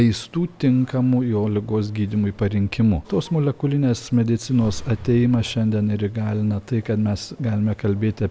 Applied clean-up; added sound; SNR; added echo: none; none; none; none.